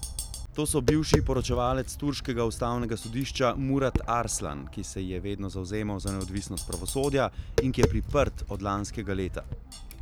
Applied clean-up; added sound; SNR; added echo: none; Tap; 4 dB; none.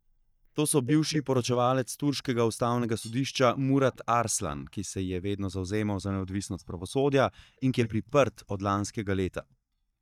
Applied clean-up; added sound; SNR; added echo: neural mask model DeepFilterNet 3.